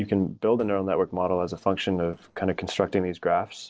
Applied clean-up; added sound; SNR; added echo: neural separator model SepFormer DNS4.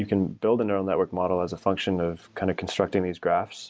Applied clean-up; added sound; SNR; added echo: none; none; none; none.